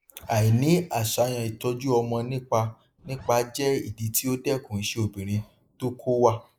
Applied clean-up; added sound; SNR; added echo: neural mask model Resemble Enhance denoiser.